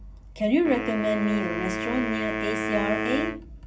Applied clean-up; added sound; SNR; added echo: none; Wind instrument, woodwind instrument; 3 dB; reverberation time 0.4 s.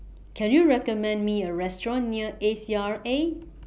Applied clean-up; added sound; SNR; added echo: none; none; none; none.